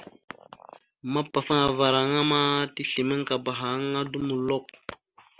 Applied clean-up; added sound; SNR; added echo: none; none; none; none.